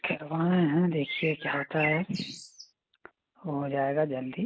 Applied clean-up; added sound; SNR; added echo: neural mask model RNNoise.